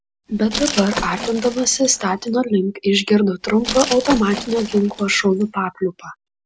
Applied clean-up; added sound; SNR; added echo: none; Glass; 11 dB; none.